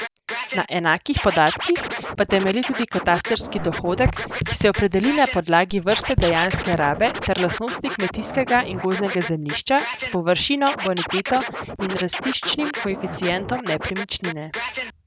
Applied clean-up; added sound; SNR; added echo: none; Raindrop / Drip + Scratching (performance technique); 7 dB; none.